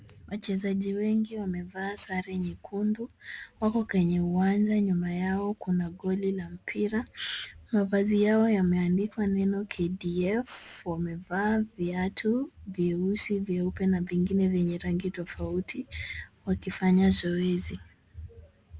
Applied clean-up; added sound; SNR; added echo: none; none; none; none.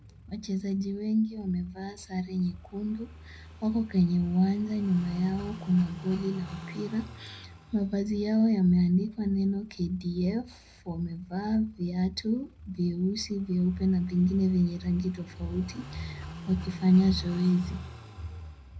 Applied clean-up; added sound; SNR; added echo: none; Car passing by / Idling; 18 dB; reverberation time 0.4 s.